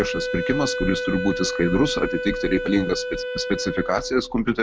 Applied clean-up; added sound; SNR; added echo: none; Wind instrument, woodwind instrument; 5 dB; none.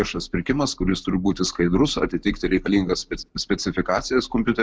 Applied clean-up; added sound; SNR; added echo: none; none; none; none.